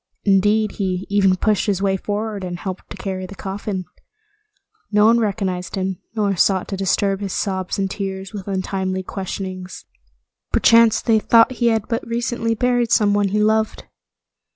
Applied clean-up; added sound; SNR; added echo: none; none; none; none.